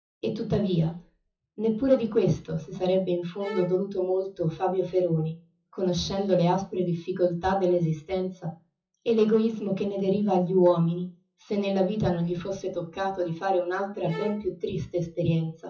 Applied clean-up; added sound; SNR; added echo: classical method WPE with log-MMSE.